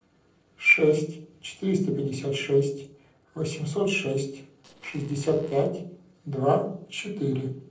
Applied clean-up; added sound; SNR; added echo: neural separator model SepFormer DNS4.